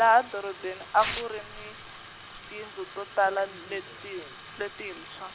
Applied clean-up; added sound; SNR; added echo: none; Bathtub (filling or washing) + Tearing; 13 dB; none.